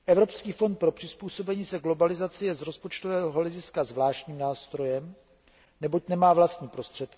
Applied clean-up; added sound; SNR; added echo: none; none; none; none.